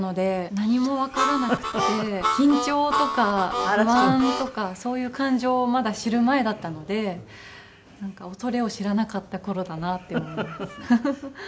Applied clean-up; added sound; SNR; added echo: none; Harmonica; 2 dB; none.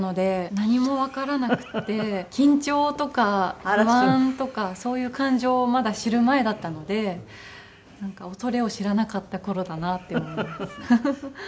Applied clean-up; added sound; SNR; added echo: none; none; none; none.